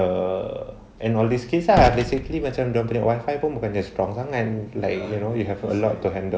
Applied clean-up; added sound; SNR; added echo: none; Gunshot, gunfire; 8 dB; none.